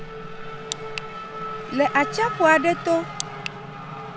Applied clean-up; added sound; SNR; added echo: none; Race car, auto racing / Accelerating, revving, vroom; 8 dB; none.